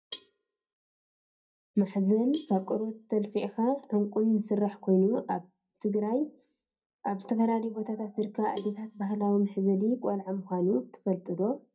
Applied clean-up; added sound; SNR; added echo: neural mask model DeepFilterNet 3.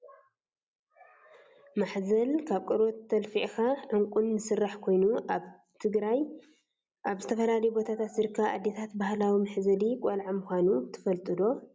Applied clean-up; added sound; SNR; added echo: none; none; none; none.